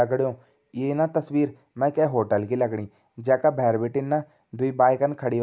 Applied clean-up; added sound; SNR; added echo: none; none; none; none.